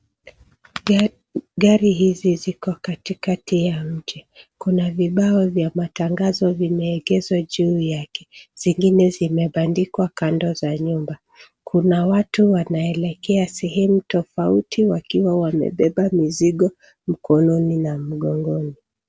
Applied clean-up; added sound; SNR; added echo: none; none; none; none.